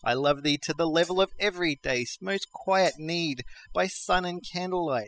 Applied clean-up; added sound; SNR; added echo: classical method spectral subtraction.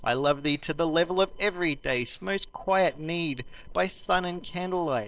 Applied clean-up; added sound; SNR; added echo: neural separator model SepFormer DNS4.